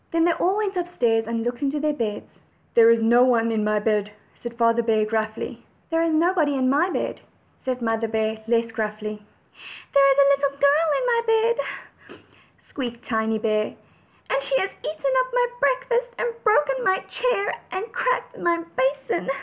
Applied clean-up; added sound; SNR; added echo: none; none; none; none.